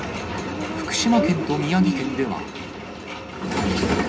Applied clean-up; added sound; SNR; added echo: none; Brass instrument; 10 dB; reverberation time 0.3 s.